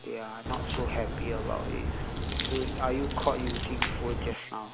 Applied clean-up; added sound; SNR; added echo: none; Crack; -2 dB; none.